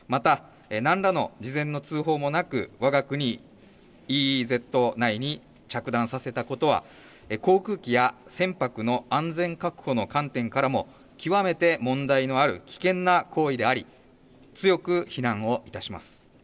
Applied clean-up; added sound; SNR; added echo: none; none; none; none.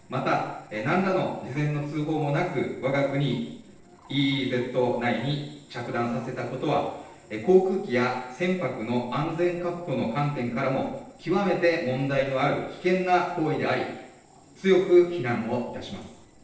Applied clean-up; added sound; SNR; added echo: neural separator model SepFormer DNS4.